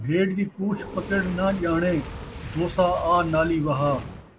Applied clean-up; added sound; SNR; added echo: none; Fire; 13 dB; none.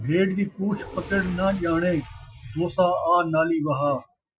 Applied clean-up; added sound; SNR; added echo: classical method Wiener filter.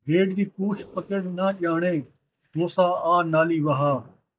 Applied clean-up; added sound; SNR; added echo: neural mask model DeepFilterNet 3.